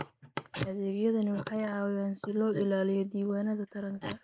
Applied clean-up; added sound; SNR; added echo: neural mask model Resemble Enhance denoiser.